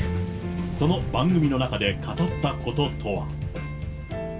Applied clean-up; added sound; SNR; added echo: none; Accelerating, revving, vroom; 10 dB; reverberation time 0.2 s.